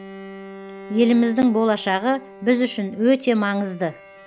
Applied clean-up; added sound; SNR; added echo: none; Bowed string instrument; 19 dB; none.